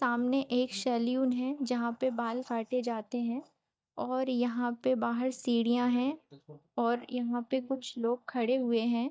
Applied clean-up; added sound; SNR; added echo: neural mask model DeepFilterNet 3.